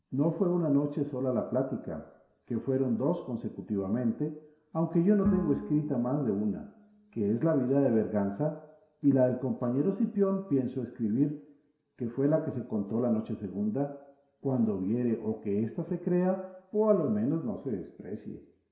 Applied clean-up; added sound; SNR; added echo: none; Bowed string instrument; 10 dB; reverberation time 0.7 s.